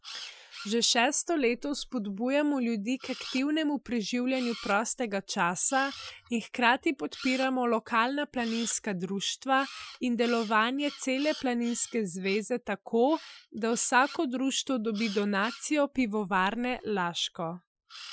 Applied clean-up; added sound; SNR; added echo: classical method Wiener filter.